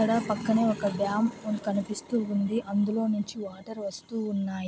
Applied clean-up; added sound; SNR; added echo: none; none; none; none.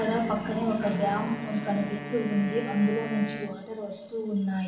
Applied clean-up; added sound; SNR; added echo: none; Wind instrument, woodwind instrument; 12 dB; reverberation time 1.1 s.